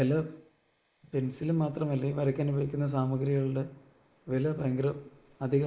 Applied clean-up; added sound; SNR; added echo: neural mask model Resemble Enhance denoiser.